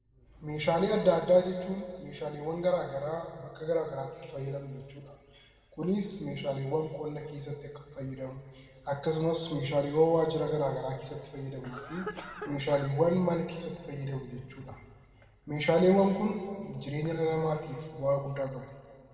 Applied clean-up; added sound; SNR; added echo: none; Cough; 12 dB; reverberation time 1.8 s.